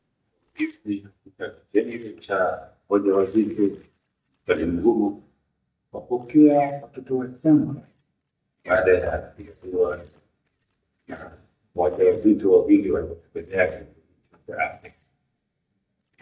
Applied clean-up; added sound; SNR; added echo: neural mask model DeepFilterNet 3.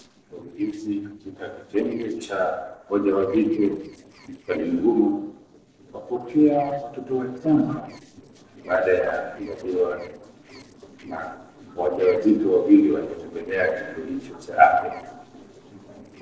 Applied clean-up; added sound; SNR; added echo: neural separator model SepFormer DNS4.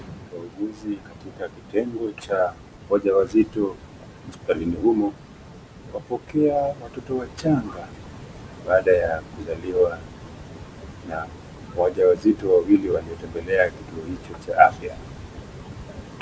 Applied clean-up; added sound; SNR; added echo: none; none; none; none.